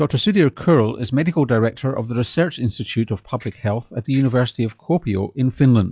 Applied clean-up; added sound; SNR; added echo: classical method log-MMSE.